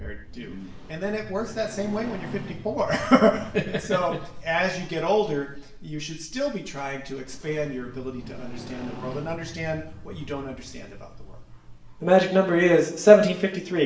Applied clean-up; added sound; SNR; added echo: none; Motorcycle; 19 dB; reverberation time 0.7 s.